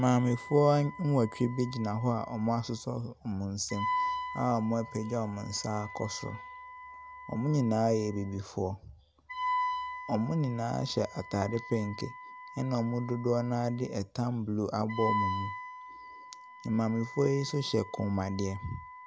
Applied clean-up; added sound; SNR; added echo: none; Wind instrument, woodwind instrument; 9 dB; none.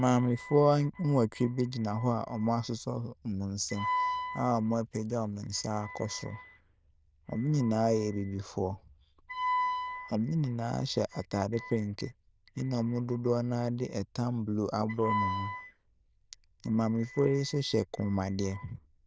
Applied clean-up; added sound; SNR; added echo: neural diffusion model UNIVERSE++.